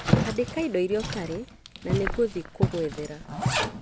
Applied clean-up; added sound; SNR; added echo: none; Zipper (clothing); -1 dB; none.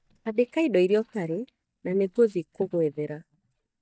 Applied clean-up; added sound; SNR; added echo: neural mask model DeepFilterNet 3.